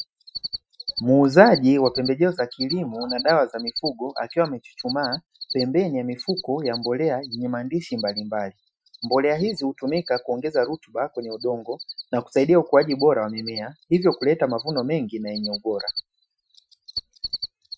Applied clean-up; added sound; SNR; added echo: classical method Wiener filter.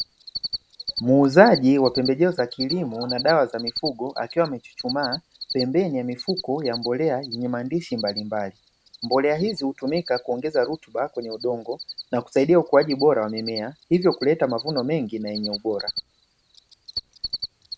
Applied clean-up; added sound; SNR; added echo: none; Cricket; 13 dB; none.